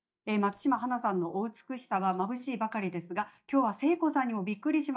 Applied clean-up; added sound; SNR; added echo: neural mask model DeepFilterNet 3.